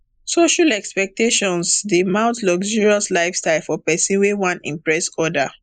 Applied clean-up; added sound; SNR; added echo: neural mask model Resemble Enhance denoiser.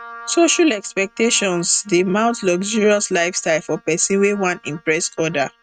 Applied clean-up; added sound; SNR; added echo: neural mask model RNNoise.